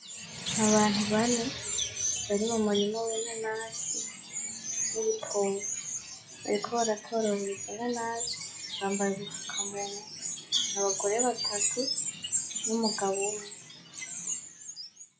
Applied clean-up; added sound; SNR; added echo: classical method log-MMSE.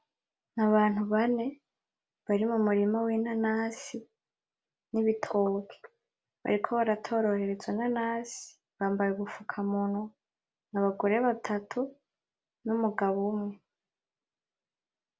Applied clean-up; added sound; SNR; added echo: none; none; none; none.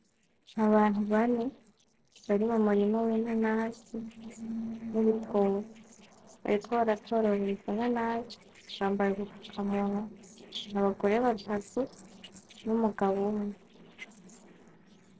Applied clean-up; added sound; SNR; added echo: neural separator model SepFormer DNS4.